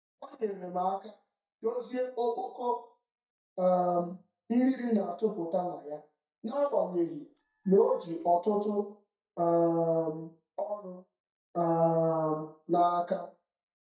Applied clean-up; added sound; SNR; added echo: neural mask model DeepFilterNet 3.